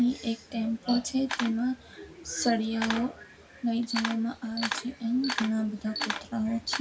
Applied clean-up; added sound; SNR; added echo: none; Camera; 8 dB; reverberation time 0.2 s.